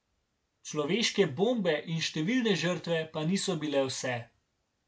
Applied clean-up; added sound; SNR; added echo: none; none; none; none.